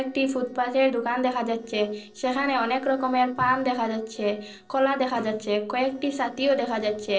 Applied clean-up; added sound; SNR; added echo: neural separator model SepFormer DNS4.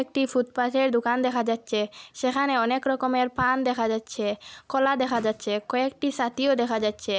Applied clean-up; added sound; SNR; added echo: none; none; none; none.